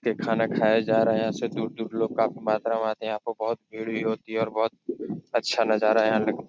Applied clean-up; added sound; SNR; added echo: none; none; none; none.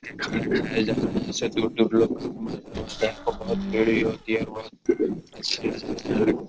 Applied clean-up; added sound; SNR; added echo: neural separator model SepFormer DNS4.